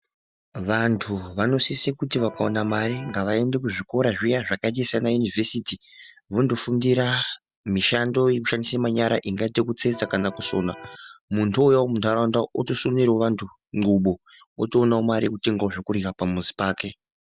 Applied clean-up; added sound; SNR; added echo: none; Electric guitar; 16 dB; none.